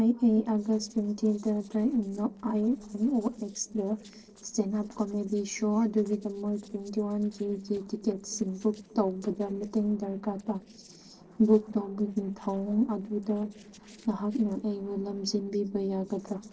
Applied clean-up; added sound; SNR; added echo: neural separator model SepFormer DNS4.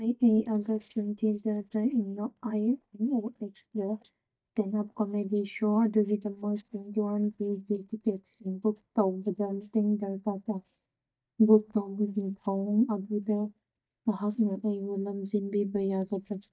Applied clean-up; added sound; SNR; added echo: neural mask model DeepFilterNet 3.